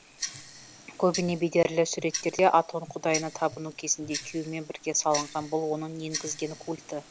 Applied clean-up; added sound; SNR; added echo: none; Tick-tock; 12 dB; none.